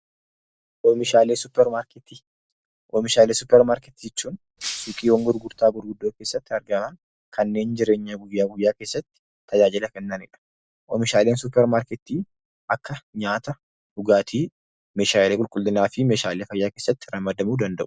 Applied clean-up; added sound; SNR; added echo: none; Shatter; 13 dB; none.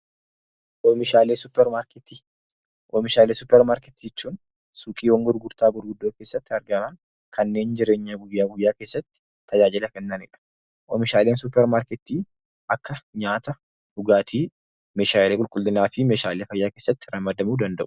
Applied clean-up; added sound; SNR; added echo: none; none; none; none.